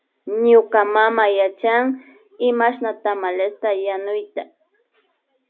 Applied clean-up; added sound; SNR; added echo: none; none; none; none.